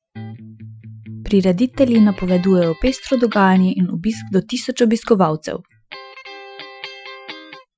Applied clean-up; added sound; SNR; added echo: classical method Wiener filter.